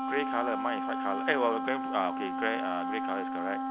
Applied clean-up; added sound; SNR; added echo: none; Wind instrument, woodwind instrument; 0 dB; none.